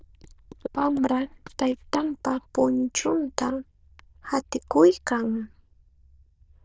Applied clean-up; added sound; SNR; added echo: neural diffusion model UNIVERSE++.